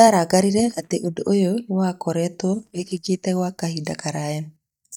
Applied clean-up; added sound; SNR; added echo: neural mask model DeepFilterNet 3.